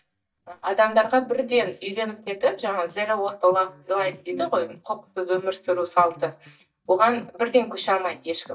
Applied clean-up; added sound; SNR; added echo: neural mask model DeepFilterNet 3.